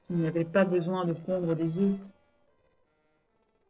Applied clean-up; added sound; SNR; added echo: neural separator model SepFormer DNS4.